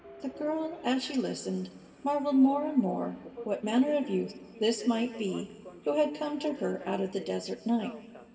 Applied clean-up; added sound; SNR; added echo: none; Subway, metro, underground; 18 dB; reverberation time 2.4 s.